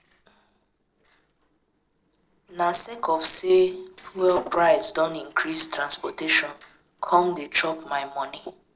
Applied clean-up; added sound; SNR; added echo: neural separator model SepFormer DNS4.